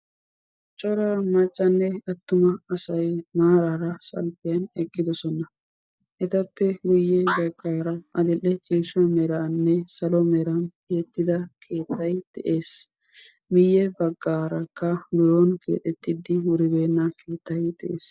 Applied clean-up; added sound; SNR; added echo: neural mask model DeepFilterNet 3.